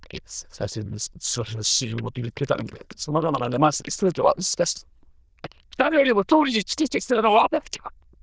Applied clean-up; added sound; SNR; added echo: neural diffusion model UNIVERSE++.